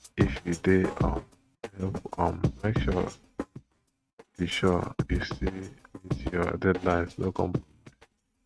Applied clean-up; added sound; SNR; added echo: neural mask model RNNoise.